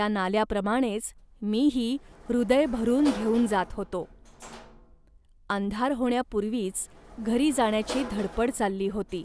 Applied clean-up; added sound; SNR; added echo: none; Sliding door / Slam; 17 dB; none.